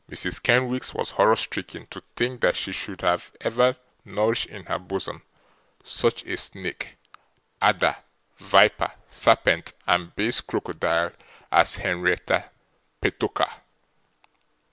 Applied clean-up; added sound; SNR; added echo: none; none; none; none.